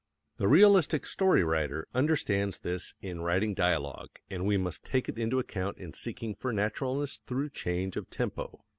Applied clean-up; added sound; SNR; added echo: none; none; none; none.